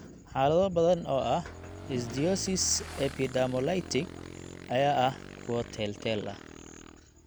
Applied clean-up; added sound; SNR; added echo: none; Motorcycle / Engine; 14 dB; none.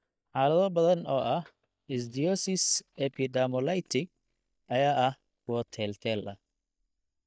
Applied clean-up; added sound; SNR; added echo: neural mask model DeepFilterNet 3.